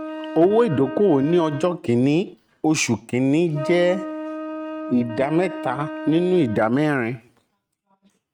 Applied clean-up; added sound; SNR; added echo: neural mask model RNNoise.